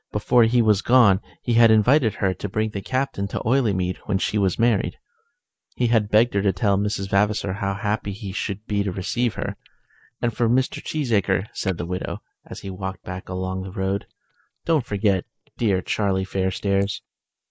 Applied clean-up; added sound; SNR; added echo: neural mask model Resemble Enhance denoiser.